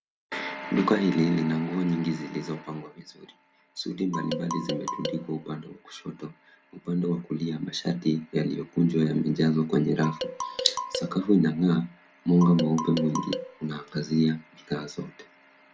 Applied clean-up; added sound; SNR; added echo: none; Marimba, xylophone; 8 dB; none.